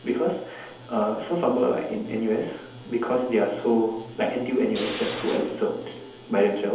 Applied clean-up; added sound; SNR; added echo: none; Tools; 12 dB; reverberation time 2.2 s.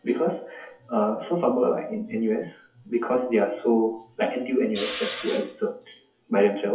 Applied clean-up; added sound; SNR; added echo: classical method WPE with log-MMSE.